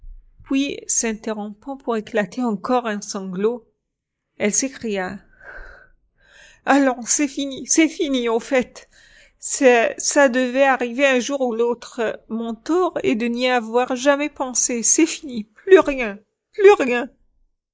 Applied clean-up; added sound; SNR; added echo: neural mask model Resemble Enhance denoiser.